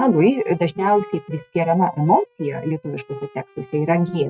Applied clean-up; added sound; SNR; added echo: neural mask model RNNoise.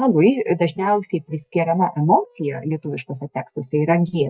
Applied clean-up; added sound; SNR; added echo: neural mask model DeepFilterNet 3.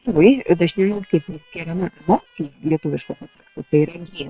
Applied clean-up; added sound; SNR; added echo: neural separator model SepFormer WHAM!.